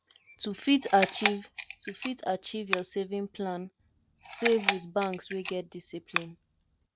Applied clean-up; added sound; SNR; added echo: none; Camera; 1 dB; none.